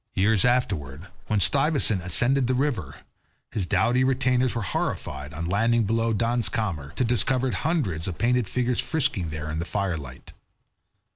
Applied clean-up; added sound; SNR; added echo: none; Livestock, farm animals, working animals; 13 dB; none.